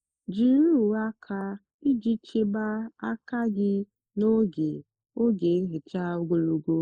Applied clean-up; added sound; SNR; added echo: neural mask model Resemble Enhance denoiser.